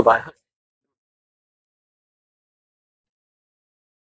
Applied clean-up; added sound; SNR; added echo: neural mask model DeepFilterNet 3.